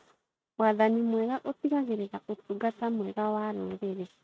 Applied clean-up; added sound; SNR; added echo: neural mask model RNNoise.